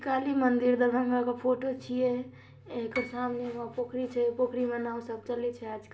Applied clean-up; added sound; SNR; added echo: none; Piano; 16 dB; reverberation time 0.5 s.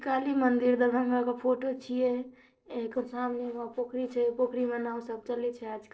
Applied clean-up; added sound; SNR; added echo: neural separator model SepFormer DNS4.